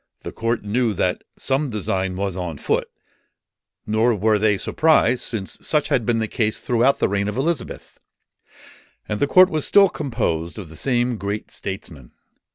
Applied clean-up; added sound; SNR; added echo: none; none; none; none.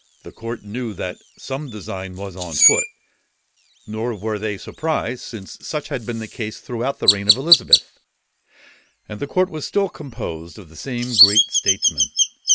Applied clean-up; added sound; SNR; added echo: none; Chirp, tweet; -3 dB; none.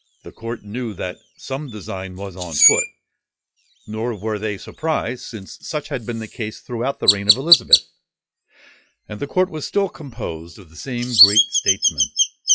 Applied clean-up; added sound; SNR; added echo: classical method log-MMSE.